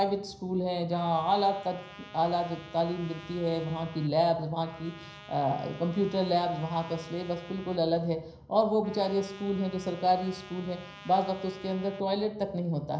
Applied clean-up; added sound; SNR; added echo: none; Trumpet; 20 dB; reverberation time 0.5 s.